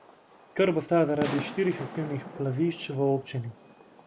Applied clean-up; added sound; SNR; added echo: none; Fireworks; 12 dB; none.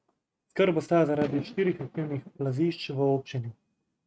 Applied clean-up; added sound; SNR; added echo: neural mask model RNNoise.